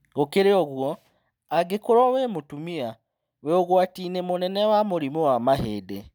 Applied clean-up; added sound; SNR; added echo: none; none; none; none.